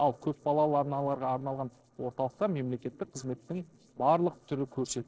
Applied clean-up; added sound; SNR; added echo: neural separator model SepFormer DNS4.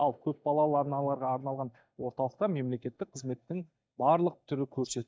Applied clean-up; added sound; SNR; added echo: neural mask model DeepFilterNet 3.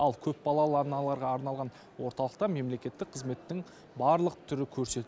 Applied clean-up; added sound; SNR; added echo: none; none; none; none.